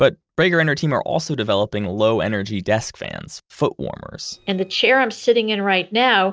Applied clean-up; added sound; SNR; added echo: neural separator model SepFormer DNS4.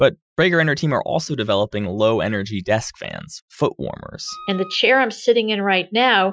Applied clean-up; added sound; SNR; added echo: classical method Wiener filter.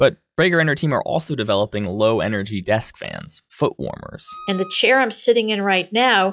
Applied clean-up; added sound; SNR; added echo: classical method log-MMSE.